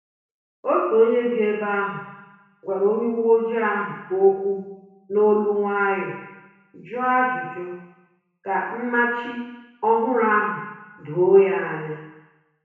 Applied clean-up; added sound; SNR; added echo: none; none; none; reverberation time 1.0 s.